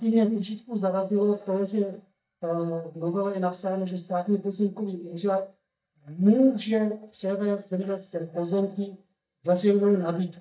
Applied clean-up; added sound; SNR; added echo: neural mask model DeepFilterNet 3.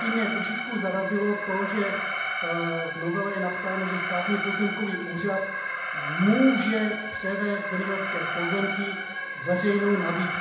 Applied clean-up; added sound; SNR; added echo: none; Alarm; 3 dB; reverberation time 0.8 s.